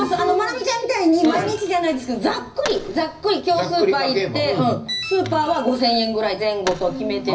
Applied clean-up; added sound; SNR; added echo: none; Thump, thud; 19 dB; reverberation time 0.4 s.